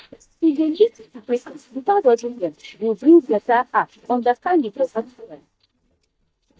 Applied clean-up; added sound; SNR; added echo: neural mask model DeepFilterNet 3.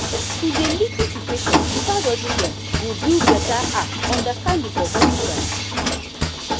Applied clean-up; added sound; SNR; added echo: none; Mechanisms; -3 dB; none.